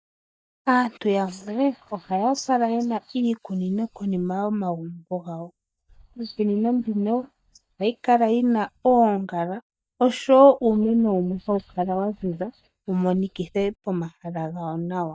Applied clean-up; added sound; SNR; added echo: neural mask model DeepFilterNet 3.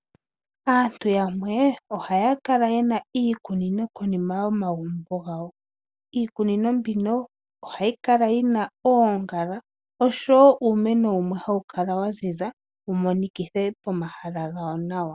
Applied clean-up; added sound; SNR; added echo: none; none; none; none.